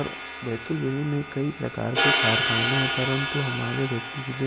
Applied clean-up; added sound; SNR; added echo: none; Crash cymbal; -2 dB; none.